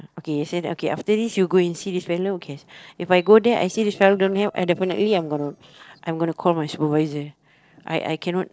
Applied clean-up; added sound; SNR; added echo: neural separator model SepFormer DNS4.